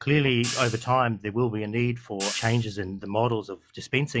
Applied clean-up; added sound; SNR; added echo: classical method log-MMSE.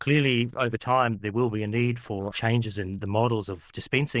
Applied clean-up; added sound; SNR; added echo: neural diffusion model UNIVERSE++.